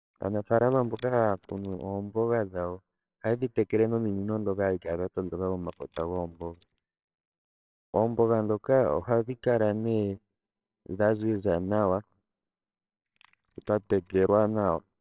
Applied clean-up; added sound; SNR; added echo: neural separator model SepFormer WHAMR!.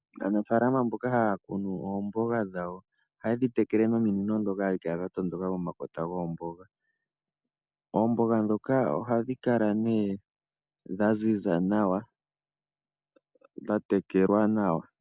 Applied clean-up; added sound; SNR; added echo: none; none; none; none.